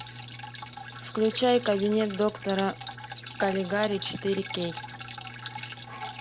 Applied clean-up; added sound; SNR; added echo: none; Drip; 11 dB; none.